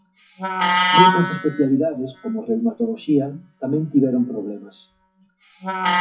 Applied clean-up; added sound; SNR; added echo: classical method WPE with log-MMSE.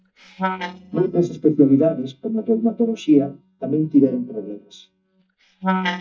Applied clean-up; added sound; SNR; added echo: neural mask model DeepFilterNet 3.